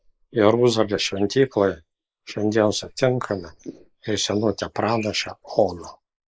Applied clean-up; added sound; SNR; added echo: neural mask model Resemble Enhance denoiser.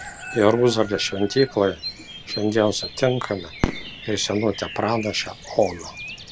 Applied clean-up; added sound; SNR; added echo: none; Bird vocalization, bird call, bird song + Fireworks; 11 dB; none.